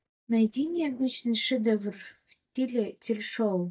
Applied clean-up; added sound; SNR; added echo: neural mask model DeepFilterNet 3.